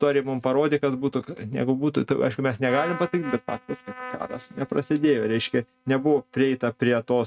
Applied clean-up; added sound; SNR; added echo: neural mask model RNNoise.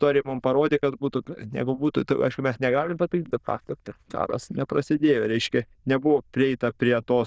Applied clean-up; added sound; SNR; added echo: neural diffusion model UNIVERSE++.